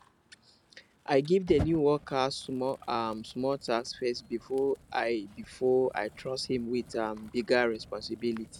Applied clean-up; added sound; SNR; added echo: none; Fire; 17 dB; none.